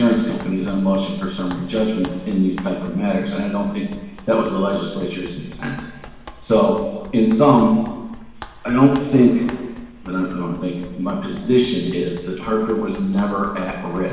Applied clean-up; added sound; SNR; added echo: none; Run; 19 dB; reverberation time 1.2 s.